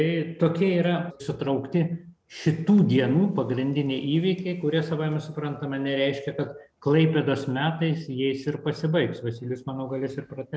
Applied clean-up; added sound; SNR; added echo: none; none; none; none.